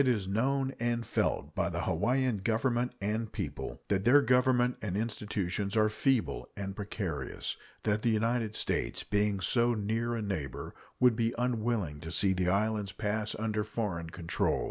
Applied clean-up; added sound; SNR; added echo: none; none; none; none.